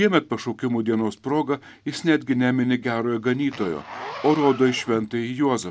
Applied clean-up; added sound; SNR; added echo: none; Zipper (clothing); 19 dB; none.